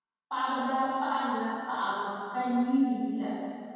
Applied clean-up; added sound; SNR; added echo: none; none; none; reverberation time 2.1 s.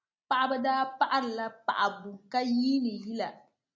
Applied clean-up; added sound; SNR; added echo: none; none; none; none.